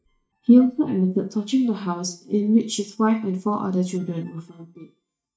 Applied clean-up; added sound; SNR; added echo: neural mask model DeepFilterNet 3.